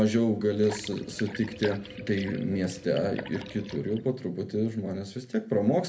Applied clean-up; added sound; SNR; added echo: none; Liquid; 14 dB; reverberation time 0.3 s.